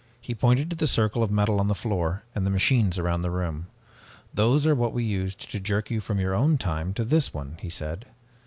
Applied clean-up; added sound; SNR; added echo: none; none; none; none.